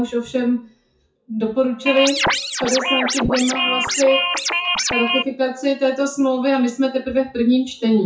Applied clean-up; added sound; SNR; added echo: classical method WPE with log-MMSE.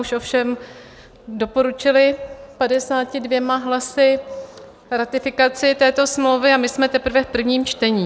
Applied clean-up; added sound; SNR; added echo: none; none; none; none.